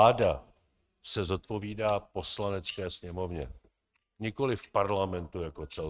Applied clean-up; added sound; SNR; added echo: neural mask model RNNoise.